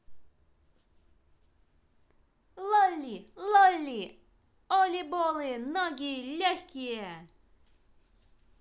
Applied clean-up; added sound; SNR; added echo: none; none; none; none.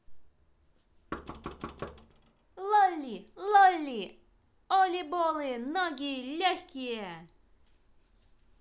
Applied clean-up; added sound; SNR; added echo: none; Knock; 14 dB; none.